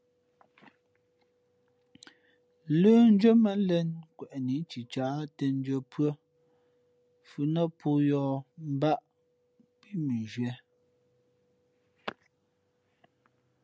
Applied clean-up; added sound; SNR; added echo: none; none; none; none.